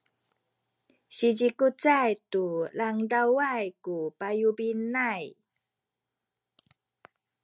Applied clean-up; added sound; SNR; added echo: none; none; none; none.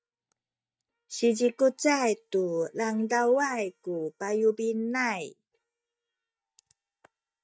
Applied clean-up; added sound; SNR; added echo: neural mask model DeepFilterNet 3.